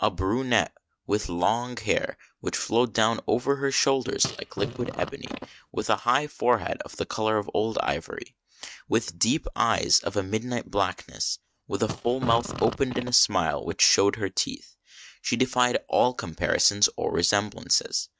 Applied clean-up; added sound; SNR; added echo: neural mask model RNNoise.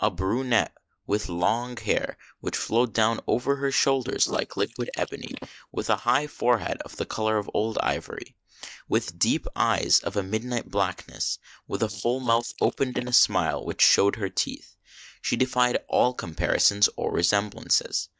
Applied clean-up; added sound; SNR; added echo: neural mask model Resemble Enhance denoiser.